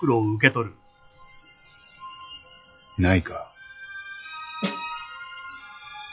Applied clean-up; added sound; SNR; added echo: classical method log-MMSE.